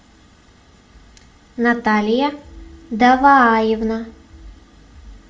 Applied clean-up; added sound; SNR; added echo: none; none; none; reverberation time 0.3 s.